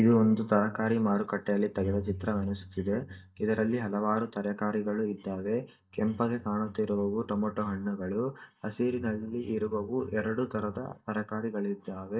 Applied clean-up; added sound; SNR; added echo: neural mask model DeepFilterNet 3.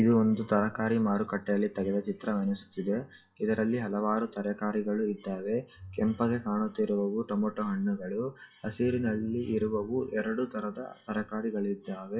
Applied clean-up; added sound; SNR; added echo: classical method WPE with log-MMSE.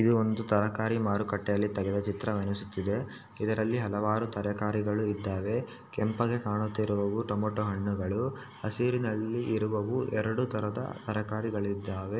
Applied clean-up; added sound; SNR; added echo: none; none; none; none.